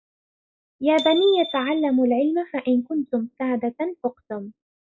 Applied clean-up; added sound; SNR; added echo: classical method log-MMSE.